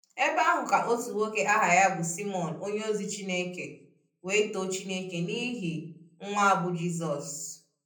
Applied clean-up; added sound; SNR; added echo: none; none; none; reverberation time 0.6 s.